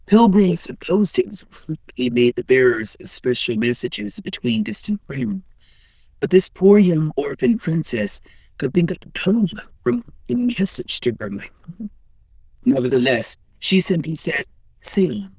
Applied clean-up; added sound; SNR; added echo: neural diffusion model UNIVERSE++.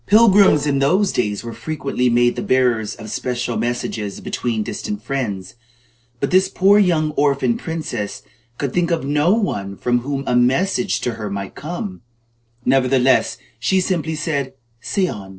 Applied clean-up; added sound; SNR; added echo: neural separator model SepFormer DNS4.